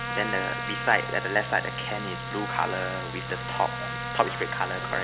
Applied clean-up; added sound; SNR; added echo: none; Domestic sounds, home sounds + Trumpet; 4 dB; none.